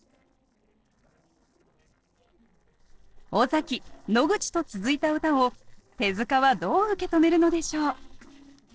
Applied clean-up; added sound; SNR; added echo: neural separator model SepFormer DNS4.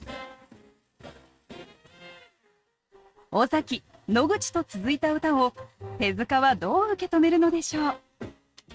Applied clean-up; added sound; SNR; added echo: neural mask model RNNoise.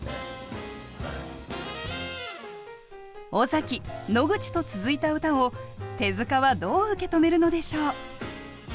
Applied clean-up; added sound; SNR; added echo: none; none; none; none.